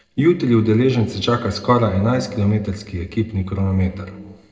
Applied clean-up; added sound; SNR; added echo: neural separator model SepFormer DNS4.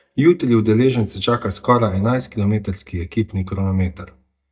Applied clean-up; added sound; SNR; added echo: neural mask model DeepFilterNet 3.